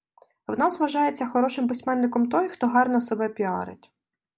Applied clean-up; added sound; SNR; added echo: none; none; none; none.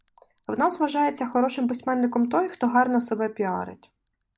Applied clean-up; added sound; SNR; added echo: none; Bell; 16 dB; none.